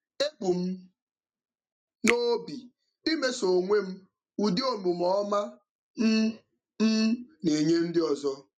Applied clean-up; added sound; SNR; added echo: neural mask model RNNoise.